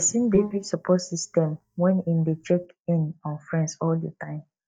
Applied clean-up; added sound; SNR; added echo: neural mask model DeepFilterNet 3.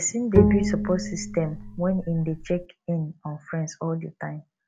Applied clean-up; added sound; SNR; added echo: none; Bowed string instrument; -2 dB; none.